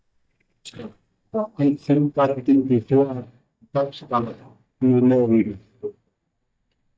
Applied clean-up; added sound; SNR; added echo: neural mask model DeepFilterNet 3.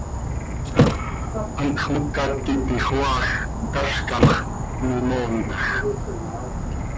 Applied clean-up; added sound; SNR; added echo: none; Insect / Frog + Thump, thud; -1 dB; none.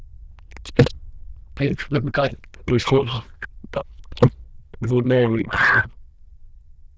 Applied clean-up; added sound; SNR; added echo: neural diffusion model UNIVERSE++.